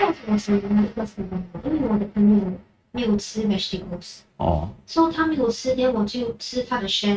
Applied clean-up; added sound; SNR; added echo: neural mask model RNNoise.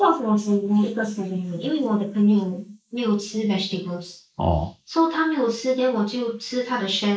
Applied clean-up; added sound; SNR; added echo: neural mask model Resemble Enhance denoiser.